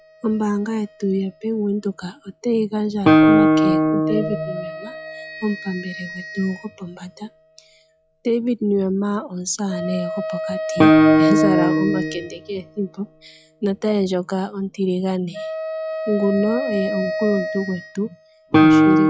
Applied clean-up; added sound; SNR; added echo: classical method log-MMSE.